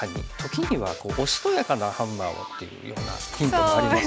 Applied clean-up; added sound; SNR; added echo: none; none; none; none.